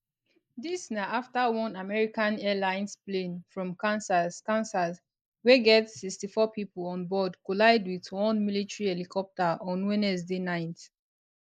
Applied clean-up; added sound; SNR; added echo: neural mask model Resemble Enhance denoiser.